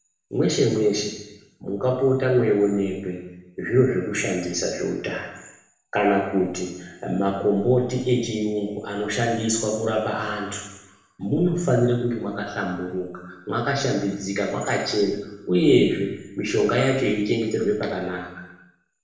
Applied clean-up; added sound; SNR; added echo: none; none; none; reverberation time 0.9 s.